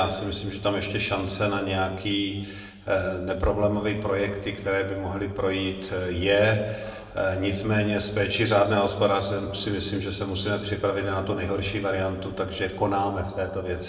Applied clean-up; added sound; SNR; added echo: neural separator model SepFormer DNS4.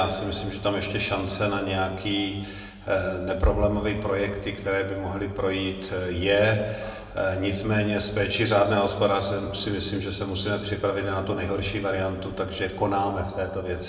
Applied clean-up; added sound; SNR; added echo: none; Burping, eructation; 20 dB; reverberation time 1.3 s.